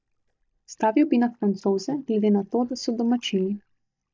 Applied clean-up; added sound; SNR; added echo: neural mask model DeepFilterNet 3.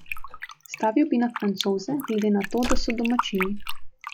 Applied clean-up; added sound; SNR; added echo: classical method log-MMSE.